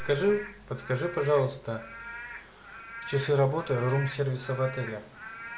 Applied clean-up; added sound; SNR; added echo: none; Rain / Frog; 13 dB; none.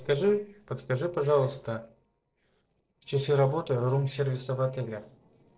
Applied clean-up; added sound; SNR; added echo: neural separator model SepFormer DNS4.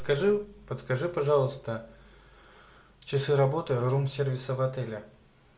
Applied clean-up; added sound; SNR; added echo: none; none; none; none.